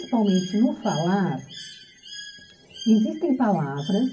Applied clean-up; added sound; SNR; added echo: none; Bird; 18 dB; reverberation time 0.3 s.